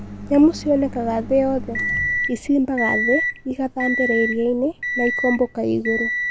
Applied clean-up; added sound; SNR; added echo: none; Microwave oven; 5 dB; none.